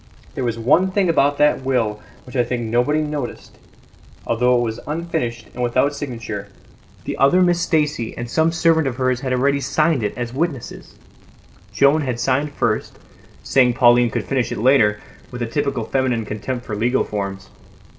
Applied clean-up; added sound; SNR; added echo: none; none; none; none.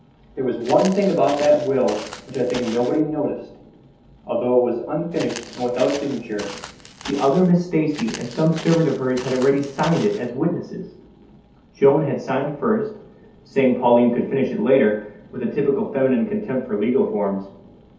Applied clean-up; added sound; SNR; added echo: none; Walk, footsteps; 15 dB; reverberation time 0.6 s.